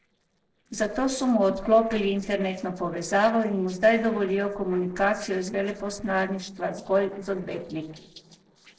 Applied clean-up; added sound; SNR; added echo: neural separator model SepFormer DNS4.